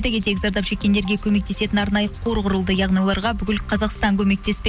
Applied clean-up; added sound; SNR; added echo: none; none; none; none.